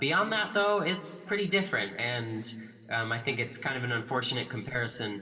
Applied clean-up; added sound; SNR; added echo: none; none; none; reverberation time 2.9 s.